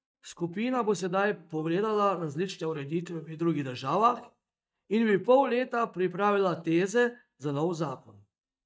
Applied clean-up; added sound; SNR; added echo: neural mask model DeepFilterNet 3.